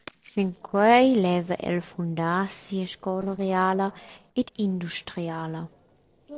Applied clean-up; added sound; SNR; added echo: neural separator model SepFormer DNS4.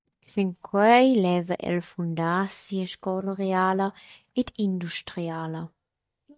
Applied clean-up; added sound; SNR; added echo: neural mask model DeepFilterNet 3.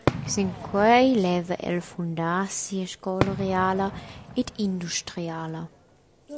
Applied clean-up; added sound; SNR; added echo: none; Fireworks; 9 dB; none.